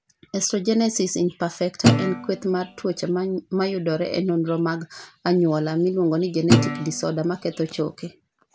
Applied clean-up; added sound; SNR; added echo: none; Guitar; 0 dB; none.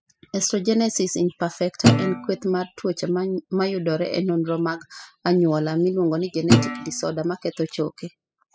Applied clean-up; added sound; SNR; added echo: classical method spectral subtraction.